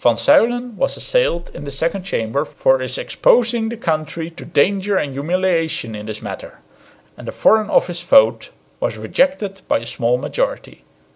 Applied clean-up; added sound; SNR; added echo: none; none; none; none.